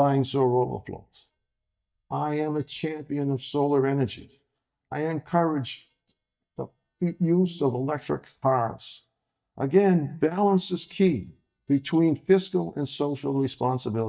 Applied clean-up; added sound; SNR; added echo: neural mask model DeepFilterNet 3.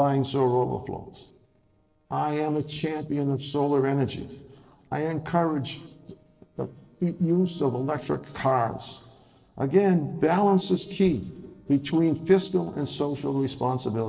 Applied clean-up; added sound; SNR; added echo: neural separator model SepFormer DNS4.